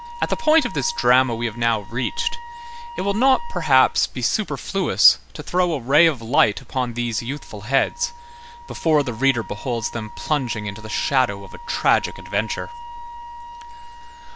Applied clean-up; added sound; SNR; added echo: none; Wind instrument, woodwind instrument; 16 dB; none.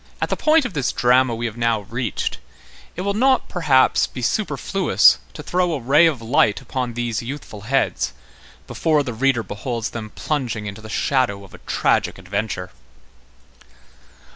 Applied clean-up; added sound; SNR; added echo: none; none; none; none.